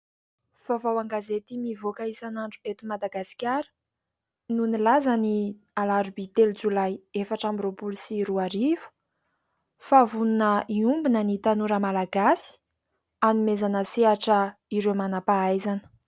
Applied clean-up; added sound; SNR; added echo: none; none; none; none.